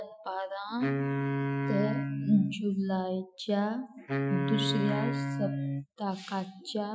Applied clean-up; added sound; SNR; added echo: classical method Wiener filter.